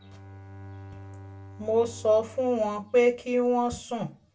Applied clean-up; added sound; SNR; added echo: none; Bowed string instrument; 19 dB; reverberation time 0.2 s.